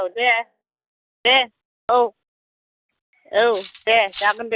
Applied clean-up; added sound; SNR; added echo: classical method log-MMSE.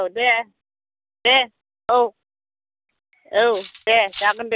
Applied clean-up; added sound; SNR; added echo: none; Cutlery, silverware; 7 dB; none.